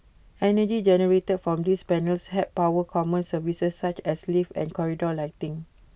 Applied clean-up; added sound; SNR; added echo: none; none; none; none.